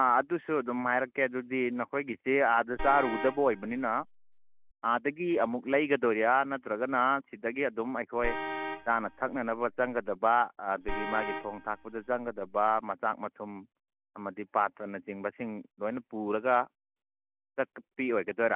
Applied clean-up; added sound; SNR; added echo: none; Vehicle horn, car horn, honking; 8 dB; none.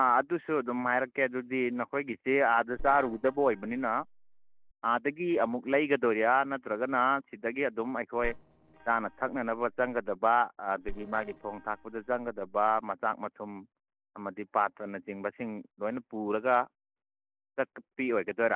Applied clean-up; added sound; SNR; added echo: neural separator model SepFormer DNS4.